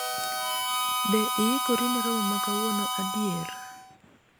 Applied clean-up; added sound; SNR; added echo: none; Harmonica; -1 dB; none.